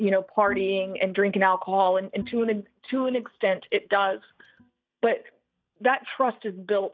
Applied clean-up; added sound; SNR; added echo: neural mask model DeepFilterNet 3.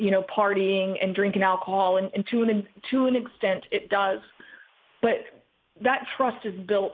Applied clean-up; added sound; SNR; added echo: neural mask model Resemble Enhance denoiser.